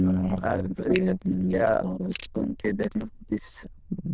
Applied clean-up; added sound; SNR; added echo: neural diffusion model UNIVERSE++.